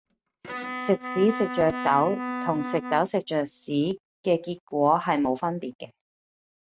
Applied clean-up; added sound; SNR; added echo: neural mask model RNNoise.